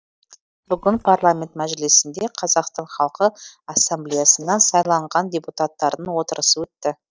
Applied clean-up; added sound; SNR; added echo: neural mask model DeepFilterNet 3.